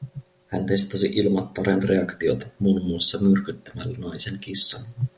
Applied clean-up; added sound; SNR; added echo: none; none; none; none.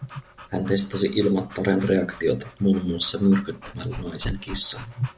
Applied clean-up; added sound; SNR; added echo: none; Dog / Breathing; 15 dB; none.